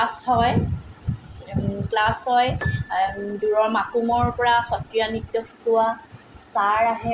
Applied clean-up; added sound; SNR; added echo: none; Piano; 18 dB; none.